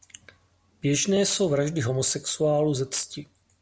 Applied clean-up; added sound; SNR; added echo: none; none; none; none.